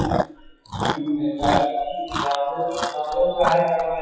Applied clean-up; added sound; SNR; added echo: classical method WPE with log-MMSE.